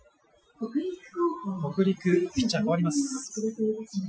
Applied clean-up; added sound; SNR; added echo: classical method Wiener filter.